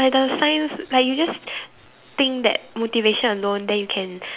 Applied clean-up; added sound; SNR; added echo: none; none; none; none.